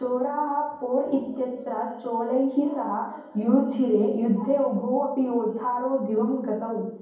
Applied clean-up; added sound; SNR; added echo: none; none; none; reverberation time 1.2 s.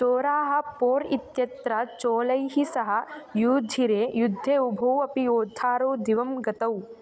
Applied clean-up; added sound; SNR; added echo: none; none; none; none.